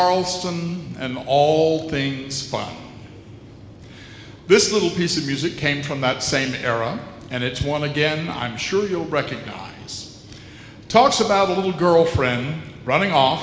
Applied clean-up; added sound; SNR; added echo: none; none; none; none.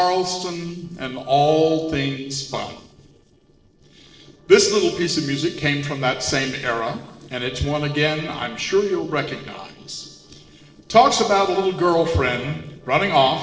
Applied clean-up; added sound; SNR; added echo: neural separator model SepFormer DNS4.